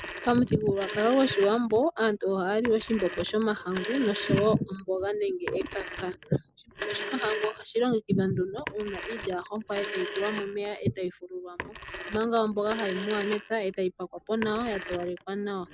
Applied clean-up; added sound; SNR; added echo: none; Telephone; 10 dB; none.